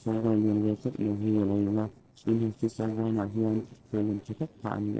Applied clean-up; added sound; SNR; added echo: neural separator model SepFormer DNS4.